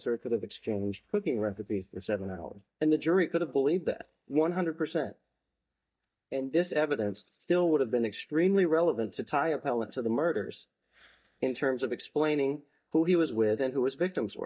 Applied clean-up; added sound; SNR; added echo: neural mask model DeepFilterNet 3.